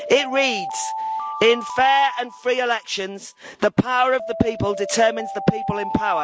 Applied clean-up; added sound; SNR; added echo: none; Alarm; 9 dB; none.